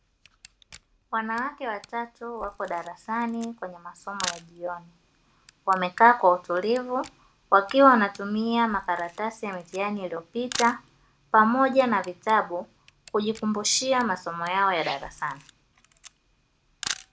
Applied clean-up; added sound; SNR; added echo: none; Camera; 18 dB; none.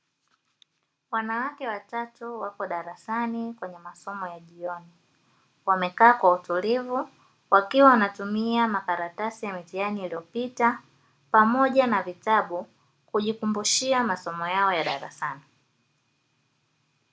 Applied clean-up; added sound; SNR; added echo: none; none; none; none.